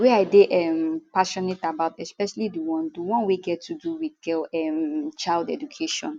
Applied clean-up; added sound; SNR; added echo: none; none; none; none.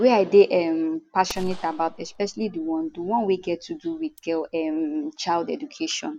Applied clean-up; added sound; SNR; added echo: none; Gunshot, gunfire; 17 dB; none.